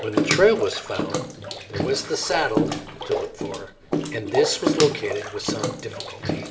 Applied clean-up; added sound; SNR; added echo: none; Bathtub (filling or washing) / Water / Splash, splatter; 2 dB; reverberation time 0.7 s.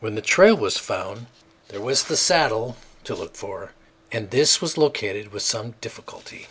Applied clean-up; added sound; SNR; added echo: none; none; none; none.